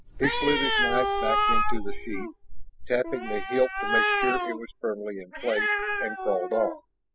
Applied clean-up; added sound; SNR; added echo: classical method spectral subtraction.